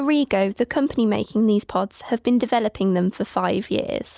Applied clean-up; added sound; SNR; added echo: none; none; none; none.